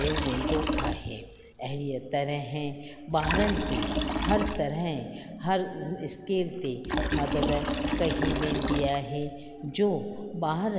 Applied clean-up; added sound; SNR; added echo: none; Liquid; 2 dB; none.